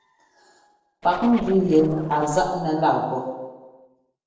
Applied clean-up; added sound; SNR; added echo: neural separator model SepFormer DNS4.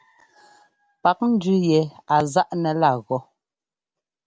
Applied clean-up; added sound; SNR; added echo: none; none; none; none.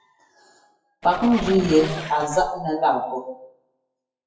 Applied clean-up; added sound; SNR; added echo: classical method WPE with log-MMSE.